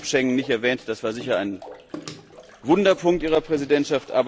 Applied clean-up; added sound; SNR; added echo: none; Bathtub (filling or washing) / Water / Splash, splatter; 20 dB; none.